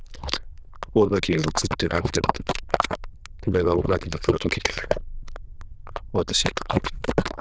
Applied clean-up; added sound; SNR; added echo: neural diffusion model UNIVERSE++.